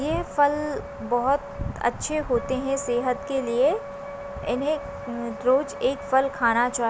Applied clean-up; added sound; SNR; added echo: none; Wind instrument, woodwind instrument; 13 dB; none.